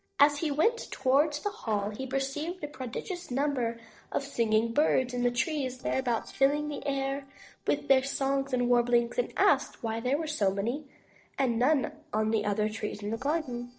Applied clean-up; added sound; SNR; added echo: neural separator model SepFormer DNS4.